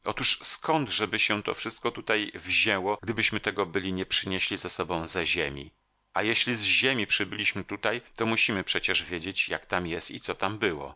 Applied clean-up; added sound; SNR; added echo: none; none; none; none.